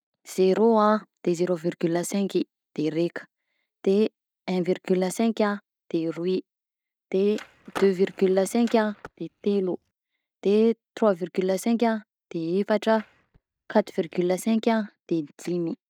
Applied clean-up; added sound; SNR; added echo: neural mask model DeepFilterNet 3.